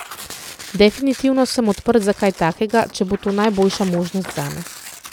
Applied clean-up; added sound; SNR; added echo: none; Tearing; 17 dB; none.